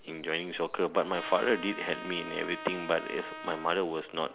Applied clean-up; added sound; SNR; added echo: none; Trumpet; 11 dB; none.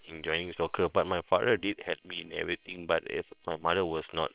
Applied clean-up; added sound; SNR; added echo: neural separator model SepFormer WHAM!.